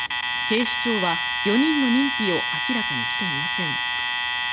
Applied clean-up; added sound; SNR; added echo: none; Alarm; -1 dB; none.